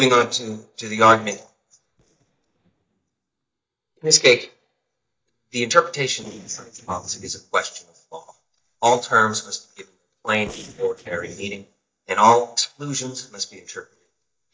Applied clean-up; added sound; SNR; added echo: neural mask model DeepFilterNet 3.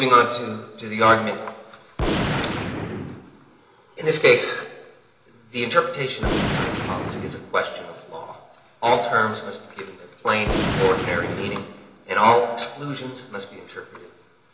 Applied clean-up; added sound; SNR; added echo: none; Gunshot, gunfire; 7 dB; reverberation time 0.8 s.